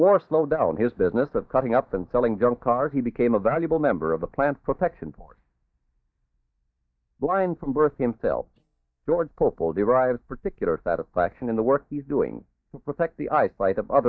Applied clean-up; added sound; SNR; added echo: neural mask model DeepFilterNet 3.